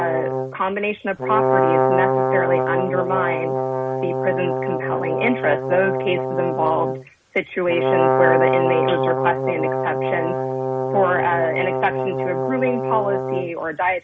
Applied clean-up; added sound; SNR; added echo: none; Brass instrument; -2 dB; none.